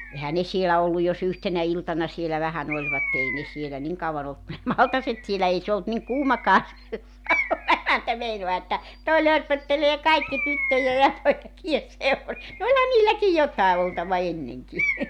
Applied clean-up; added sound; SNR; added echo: none; Bird; 11 dB; none.